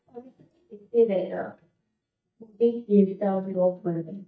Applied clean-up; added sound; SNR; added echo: neural mask model DeepFilterNet 3.